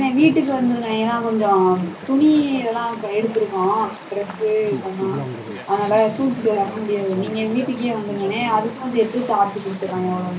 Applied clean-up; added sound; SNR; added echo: none; Chatter / Stream; 13 dB; reverberation time 0.5 s.